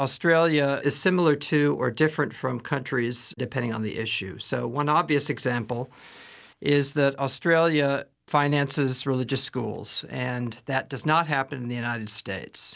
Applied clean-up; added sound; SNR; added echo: none; none; none; none.